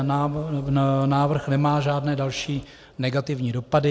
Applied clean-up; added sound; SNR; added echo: none; none; none; none.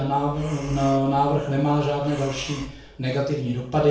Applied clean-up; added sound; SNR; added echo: none; Breathing; 20 dB; reverberation time 0.4 s.